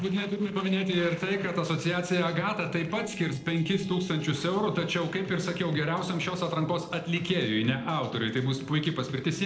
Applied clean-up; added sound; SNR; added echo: neural separator model SepFormer DNS4.